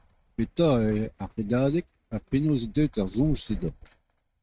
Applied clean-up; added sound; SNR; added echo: neural mask model RNNoise.